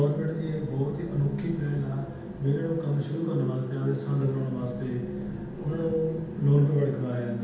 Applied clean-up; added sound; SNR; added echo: none; Sliding door; 16 dB; reverberation time 0.8 s.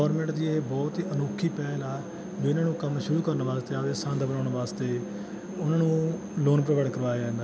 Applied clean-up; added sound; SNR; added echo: none; none; none; none.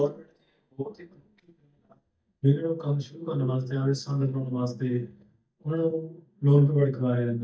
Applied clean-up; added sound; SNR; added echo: neural mask model DeepFilterNet 3.